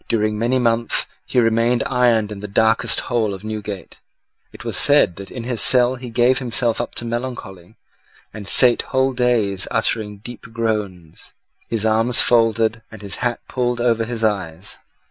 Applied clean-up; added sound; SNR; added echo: none; none; none; none.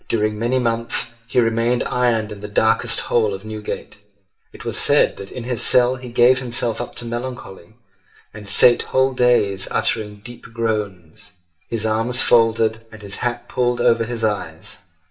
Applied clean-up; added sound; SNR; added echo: none; none; none; reverberation time 0.4 s.